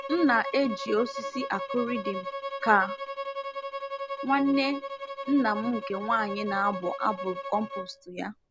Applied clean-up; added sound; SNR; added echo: none; Bowed string instrument; 7 dB; none.